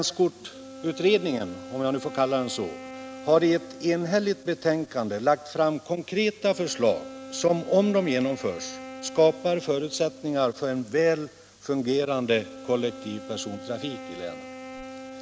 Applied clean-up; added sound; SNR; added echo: none; Wind instrument, woodwind instrument; 16 dB; none.